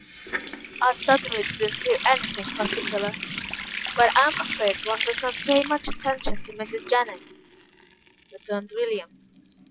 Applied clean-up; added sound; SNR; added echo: none; Water tap, faucet; 6 dB; none.